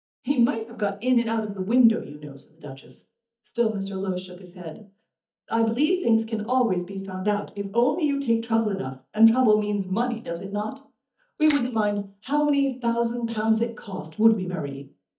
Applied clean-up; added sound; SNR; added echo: neural mask model DeepFilterNet 3.